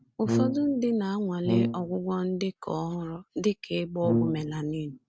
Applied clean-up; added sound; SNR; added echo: none; Brass instrument; 0 dB; none.